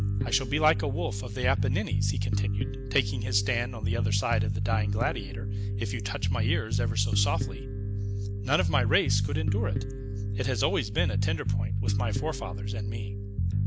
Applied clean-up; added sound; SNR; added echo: none; Bass guitar; -4 dB; none.